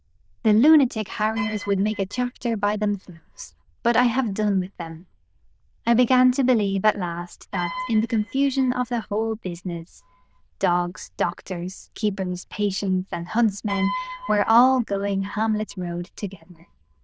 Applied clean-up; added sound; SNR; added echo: neural diffusion model UNIVERSE++.